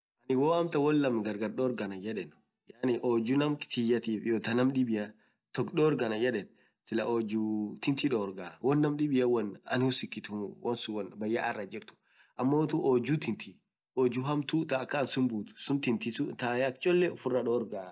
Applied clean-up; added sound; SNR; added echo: none; none; none; none.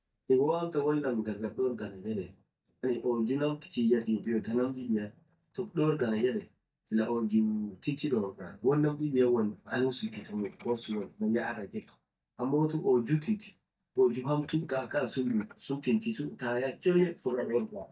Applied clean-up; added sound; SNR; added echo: neural mask model DeepFilterNet 3.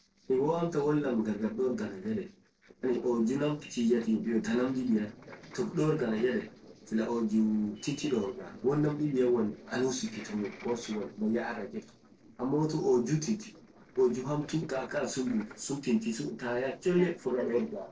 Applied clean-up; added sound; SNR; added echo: neural separator model SepFormer DNS4.